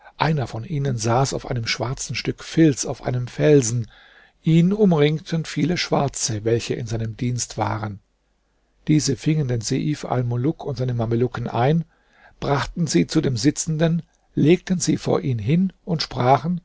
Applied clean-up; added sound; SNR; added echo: none; none; none; none.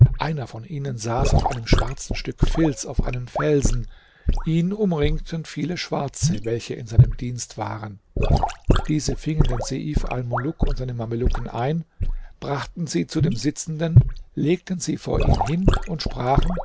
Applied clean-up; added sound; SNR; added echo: none; Sink (filling or washing) / Gurgling / Liquid; -3 dB; none.